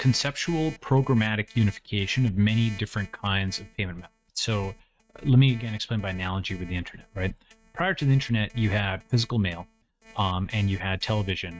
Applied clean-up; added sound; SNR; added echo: neural mask model RNNoise.